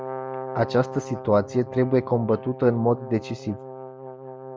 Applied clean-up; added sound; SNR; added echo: none; Brass instrument; 11 dB; none.